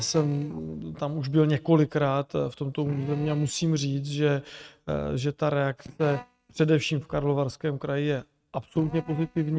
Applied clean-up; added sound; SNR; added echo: neural mask model RNNoise.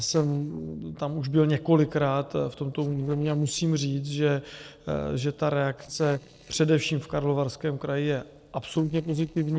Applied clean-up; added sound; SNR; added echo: neural separator model SepFormer DNS4.